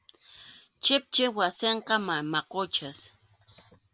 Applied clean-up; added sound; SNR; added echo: none; none; none; none.